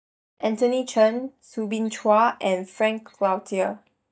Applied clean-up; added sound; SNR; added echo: neural mask model DeepFilterNet 3.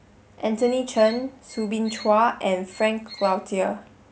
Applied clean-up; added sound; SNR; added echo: none; Squeak; 20 dB; none.